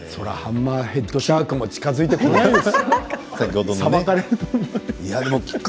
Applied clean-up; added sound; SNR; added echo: none; none; none; none.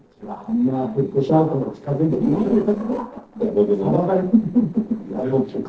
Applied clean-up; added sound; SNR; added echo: neural separator model SepFormer DNS4.